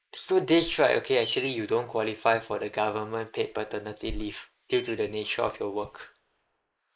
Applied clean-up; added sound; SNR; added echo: neural mask model Resemble Enhance denoiser.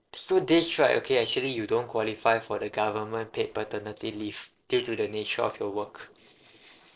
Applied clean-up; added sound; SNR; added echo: neural separator model SepFormer DNS4.